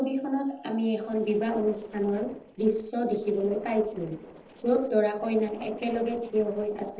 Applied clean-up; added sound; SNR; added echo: neural separator model SepFormer DNS4.